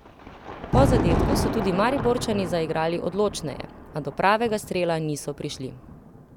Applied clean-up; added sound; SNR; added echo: none; Thunder; 3 dB; none.